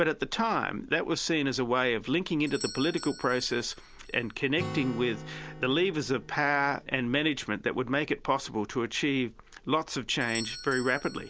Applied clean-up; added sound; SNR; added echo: none; Acoustic guitar + Doorbell; 16 dB; none.